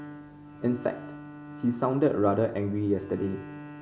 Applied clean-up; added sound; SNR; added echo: none; Bowed string instrument; 15 dB; none.